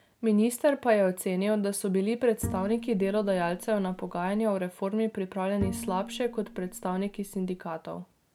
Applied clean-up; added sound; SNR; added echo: none; Bowed string instrument; 12 dB; none.